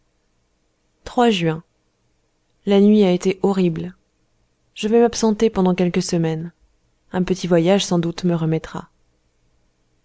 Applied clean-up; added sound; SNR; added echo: none; none; none; none.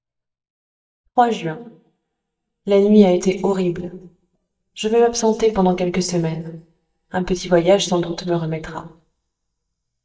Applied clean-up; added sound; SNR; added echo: neural mask model DeepFilterNet 3.